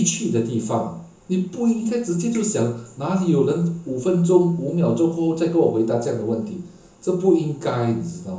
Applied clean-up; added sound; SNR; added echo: none; none; none; reverberation time 0.8 s.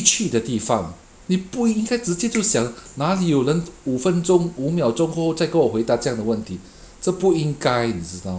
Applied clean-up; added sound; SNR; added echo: none; none; none; none.